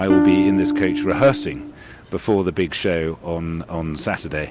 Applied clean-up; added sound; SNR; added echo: none; Electric guitar / Strum; -2 dB; none.